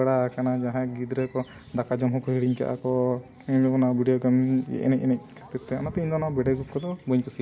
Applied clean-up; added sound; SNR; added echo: none; none; none; reverberation time 0.4 s.